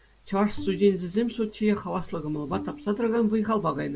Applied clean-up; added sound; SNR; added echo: none; Bowed string instrument; 16 dB; none.